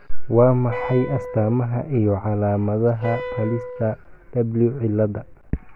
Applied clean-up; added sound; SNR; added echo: none; Wind instrument, woodwind instrument; 12 dB; none.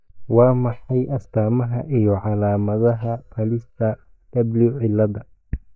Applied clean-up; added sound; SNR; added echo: neural mask model DeepFilterNet 3.